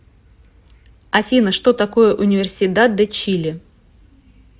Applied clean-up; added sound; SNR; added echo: none; none; none; none.